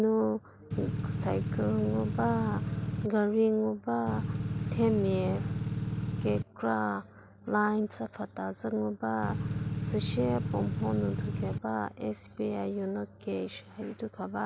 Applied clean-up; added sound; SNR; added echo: none; Engine / Truck / Car; 1 dB; none.